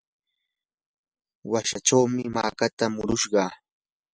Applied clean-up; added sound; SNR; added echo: none; none; none; none.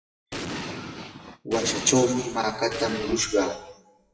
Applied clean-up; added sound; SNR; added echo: classical method WPE with log-MMSE.